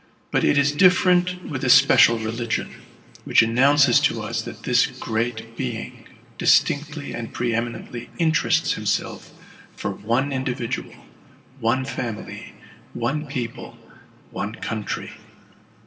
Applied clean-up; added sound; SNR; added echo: none; none; none; reverberation time 2.6 s.